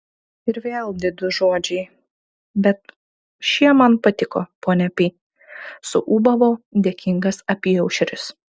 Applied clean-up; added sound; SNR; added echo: none; none; none; none.